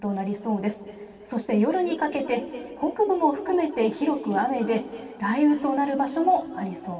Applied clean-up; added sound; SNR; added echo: none; none; none; reverberation time 2.8 s.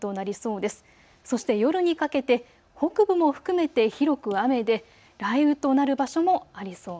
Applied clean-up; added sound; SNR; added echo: none; none; none; none.